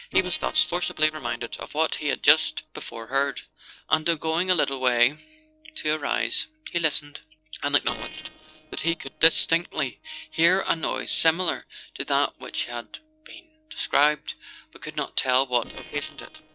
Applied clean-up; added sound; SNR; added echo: neural separator model SepFormer DNS4.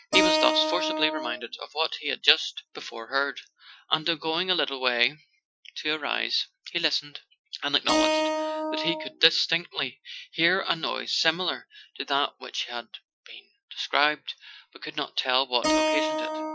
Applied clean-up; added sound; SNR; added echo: classical method Wiener filter.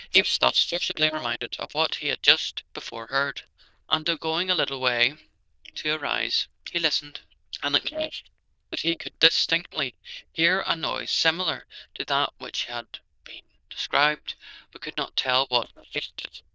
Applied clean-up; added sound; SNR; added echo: neural diffusion model UNIVERSE++.